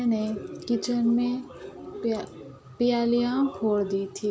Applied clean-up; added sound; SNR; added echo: none; none; none; none.